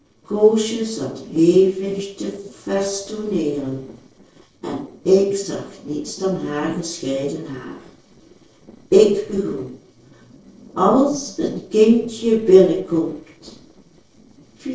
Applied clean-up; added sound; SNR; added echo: neural separator model SepFormer DNS4.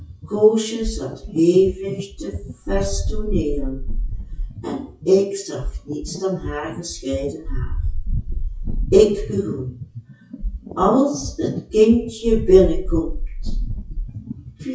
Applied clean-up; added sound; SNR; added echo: classical method WPE with log-MMSE.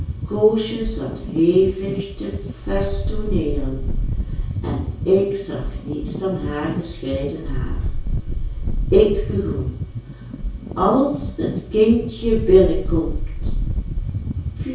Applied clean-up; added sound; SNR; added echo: none; Wind; 3 dB; reverberation time 0.6 s.